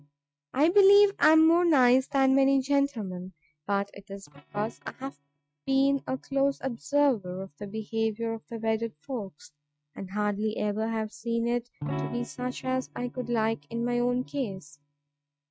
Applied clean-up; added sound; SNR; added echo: neural mask model RNNoise.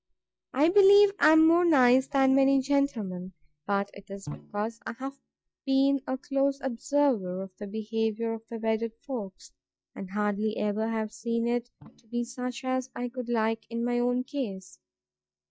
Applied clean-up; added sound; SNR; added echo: neural mask model DeepFilterNet 3.